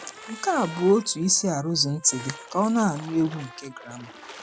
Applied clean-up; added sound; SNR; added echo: none; Trumpet + Splash, splatter; 18 dB; none.